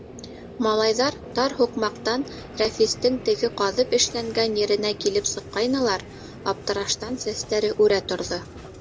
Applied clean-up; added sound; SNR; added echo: none; Vehicle; 15 dB; none.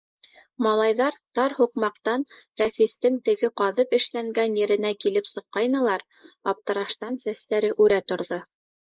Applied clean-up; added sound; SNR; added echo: neural mask model Resemble Enhance denoiser.